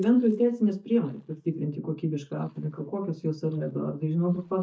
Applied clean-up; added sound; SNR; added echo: neural mask model DeepFilterNet 3.